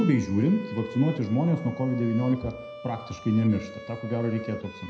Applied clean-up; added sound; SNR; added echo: none; Bowed string instrument; 15 dB; reverberation time 0.8 s.